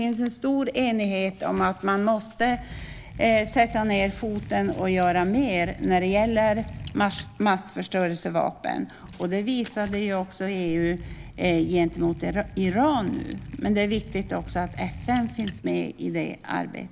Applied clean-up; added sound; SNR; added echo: none; Liquid; 15 dB; none.